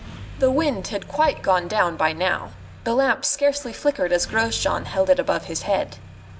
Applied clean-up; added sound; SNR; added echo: none; Engine starting; 16 dB; none.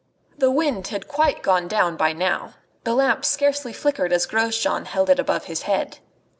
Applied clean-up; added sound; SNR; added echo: none; none; none; none.